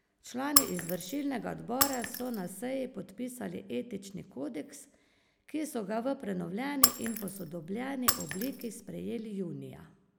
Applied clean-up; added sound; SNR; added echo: none; Shatter; -4 dB; none.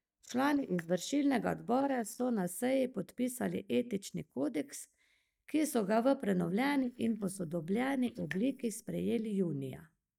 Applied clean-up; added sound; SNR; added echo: neural mask model DeepFilterNet 3.